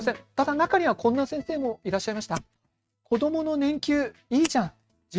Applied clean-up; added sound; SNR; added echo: neural mask model RNNoise.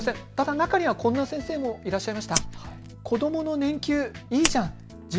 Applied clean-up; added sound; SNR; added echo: none; Fire; 10 dB; none.